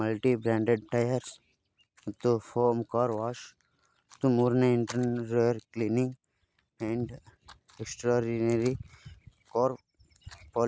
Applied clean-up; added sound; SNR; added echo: none; none; none; none.